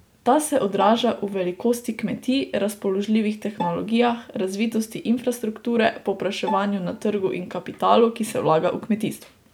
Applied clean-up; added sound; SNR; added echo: none; Bowed string instrument; 12 dB; none.